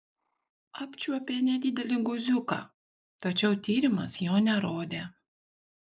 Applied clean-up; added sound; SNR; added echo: neural mask model Resemble Enhance denoiser.